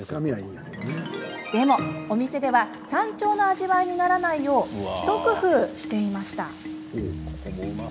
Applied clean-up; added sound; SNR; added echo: none; none; none; none.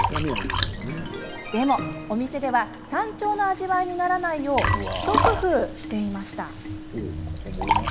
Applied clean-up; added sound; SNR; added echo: none; Liquid; 3 dB; none.